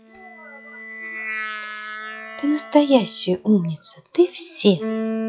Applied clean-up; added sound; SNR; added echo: classical method log-MMSE.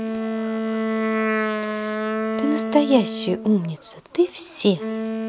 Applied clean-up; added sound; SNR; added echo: none; Wind instrument, woodwind instrument; 1 dB; none.